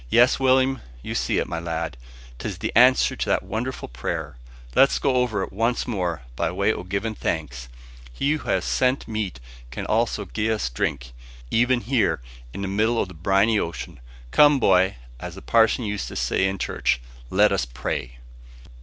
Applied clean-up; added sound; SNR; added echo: none; none; none; none.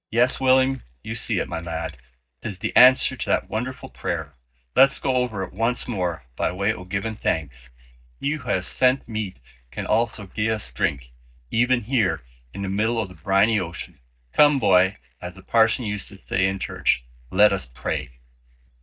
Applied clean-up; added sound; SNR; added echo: neural mask model DeepFilterNet 3.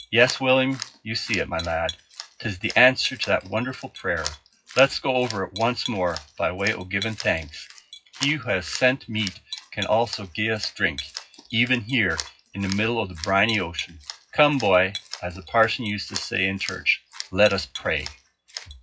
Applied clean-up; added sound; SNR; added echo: classical method WPE with log-MMSE.